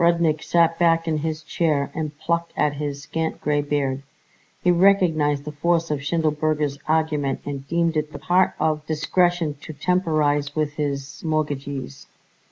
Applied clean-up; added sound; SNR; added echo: none; none; none; none.